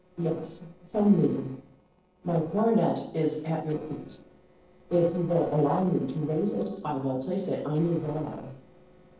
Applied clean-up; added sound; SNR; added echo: neural separator model SepFormer DNS4.